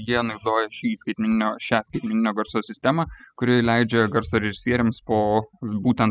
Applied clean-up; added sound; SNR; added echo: classical method spectral subtraction.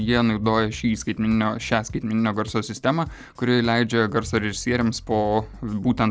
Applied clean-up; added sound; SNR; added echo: none; none; none; none.